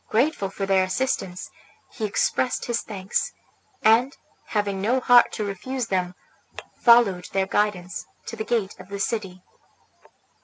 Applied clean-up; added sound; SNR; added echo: none; none; none; none.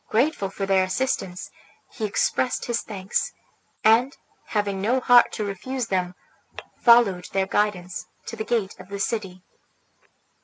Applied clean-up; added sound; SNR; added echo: neural mask model Resemble Enhance denoiser.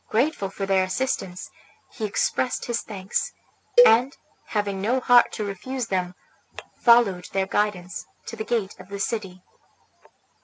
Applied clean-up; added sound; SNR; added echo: none; Cowbell; 0 dB; none.